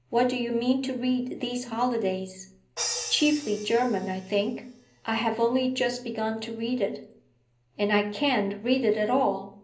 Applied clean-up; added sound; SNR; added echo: none; Crash cymbal; 16 dB; reverberation time 0.5 s.